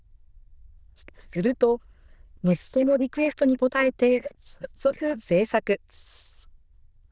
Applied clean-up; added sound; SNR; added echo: neural diffusion model UNIVERSE++.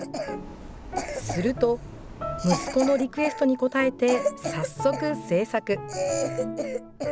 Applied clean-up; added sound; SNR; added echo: none; Cough; 7 dB; none.